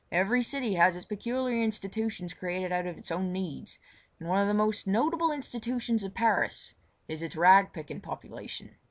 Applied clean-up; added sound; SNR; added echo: none; none; none; none.